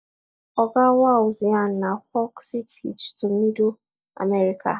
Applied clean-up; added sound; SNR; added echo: neural mask model DeepFilterNet 3.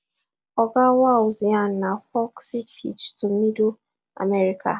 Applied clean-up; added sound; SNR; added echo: none; none; none; none.